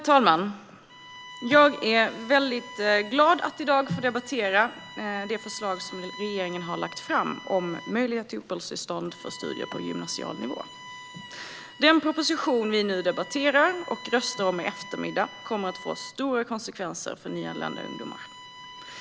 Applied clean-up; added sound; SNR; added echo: none; Bowed string instrument; 18 dB; none.